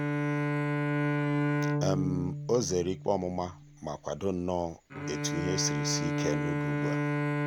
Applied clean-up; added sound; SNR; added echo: none; Bowed string instrument; -3 dB; none.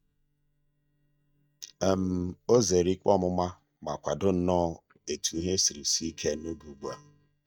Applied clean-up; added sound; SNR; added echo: neural mask model DeepFilterNet 3.